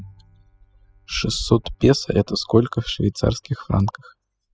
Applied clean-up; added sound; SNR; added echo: classical method spectral subtraction.